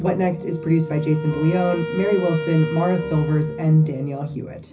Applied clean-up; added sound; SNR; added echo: none; Wind instrument, woodwind instrument; 10 dB; reverberation time 0.4 s.